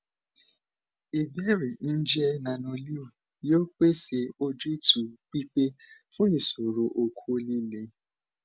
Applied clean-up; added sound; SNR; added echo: none; none; none; none.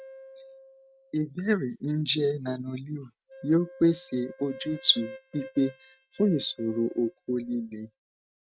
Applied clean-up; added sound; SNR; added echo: neural mask model RNNoise.